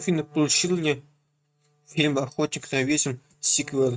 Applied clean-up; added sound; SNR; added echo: neural mask model RNNoise.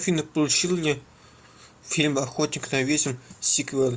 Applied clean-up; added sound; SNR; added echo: none; none; none; none.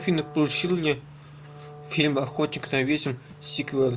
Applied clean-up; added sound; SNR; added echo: none; Wind instrument, woodwind instrument; 17 dB; none.